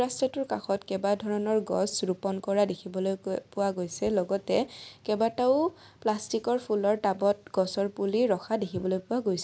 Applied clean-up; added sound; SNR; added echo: none; none; none; none.